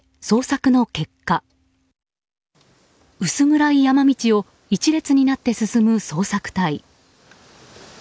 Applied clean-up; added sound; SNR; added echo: none; none; none; none.